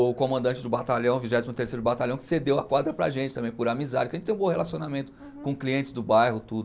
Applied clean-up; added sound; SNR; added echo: none; none; none; none.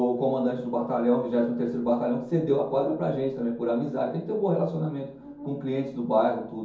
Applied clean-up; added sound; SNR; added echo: none; none; none; reverberation time 0.6 s.